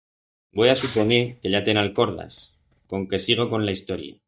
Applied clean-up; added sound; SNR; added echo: neural mask model DeepFilterNet 3.